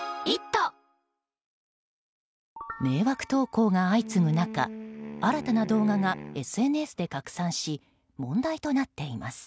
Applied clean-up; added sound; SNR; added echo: none; Wind instrument, woodwind instrument; 11 dB; none.